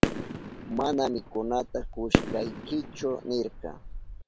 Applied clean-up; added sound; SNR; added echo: none; Fireworks; 0 dB; none.